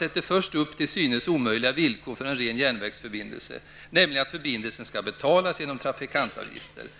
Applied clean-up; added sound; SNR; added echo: none; none; none; none.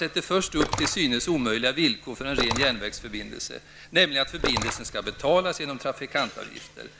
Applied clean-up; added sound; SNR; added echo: none; Splash, splatter; 7 dB; none.